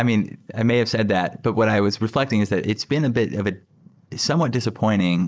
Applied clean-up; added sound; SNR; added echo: neural mask model Resemble Enhance denoiser.